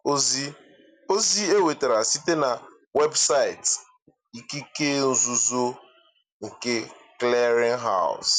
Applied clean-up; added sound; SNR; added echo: none; none; none; none.